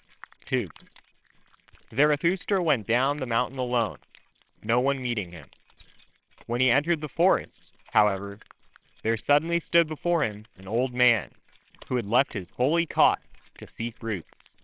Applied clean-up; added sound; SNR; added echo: neural separator model SepFormer WHAMR!.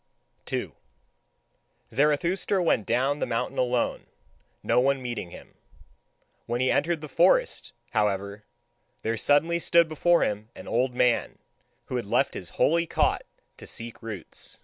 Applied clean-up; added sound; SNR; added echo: none; none; none; none.